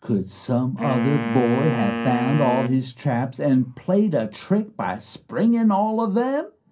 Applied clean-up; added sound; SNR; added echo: none; Wind instrument, woodwind instrument; 6 dB; reverberation time 0.3 s.